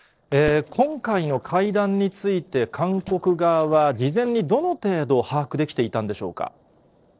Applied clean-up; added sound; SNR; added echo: neural separator model SepFormer DNS4.